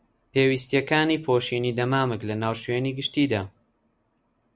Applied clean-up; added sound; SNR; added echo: none; none; none; none.